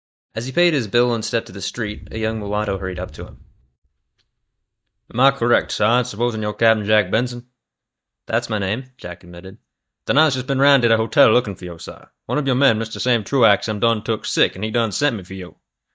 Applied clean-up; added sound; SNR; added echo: neural mask model DeepFilterNet 3.